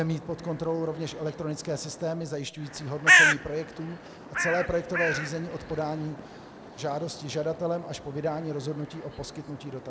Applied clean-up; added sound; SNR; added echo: none; Bird; -2 dB; none.